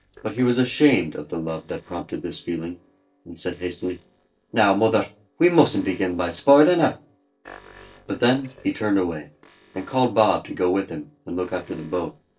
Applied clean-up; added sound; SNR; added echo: neural separator model SepFormer DNS4.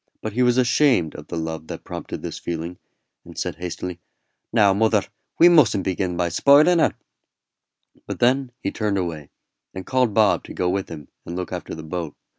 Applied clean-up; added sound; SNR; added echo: none; none; none; none.